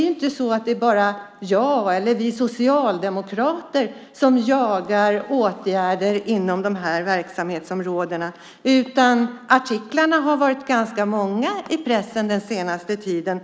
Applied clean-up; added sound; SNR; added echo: none; none; none; none.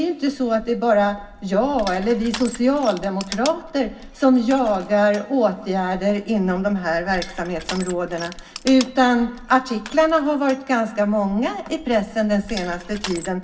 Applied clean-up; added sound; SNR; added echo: none; Crushing; 17 dB; reverberation time 0.4 s.